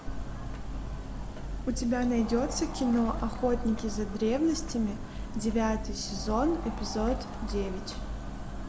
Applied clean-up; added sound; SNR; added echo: none; Crowd; 17 dB; none.